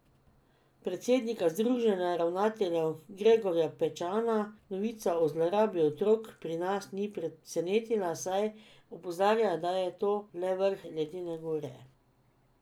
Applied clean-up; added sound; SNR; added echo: none; none; none; none.